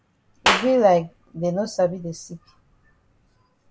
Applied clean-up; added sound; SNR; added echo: none; Clapping; 5 dB; none.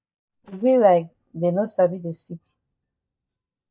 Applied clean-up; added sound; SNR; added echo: neural mask model DeepFilterNet 3.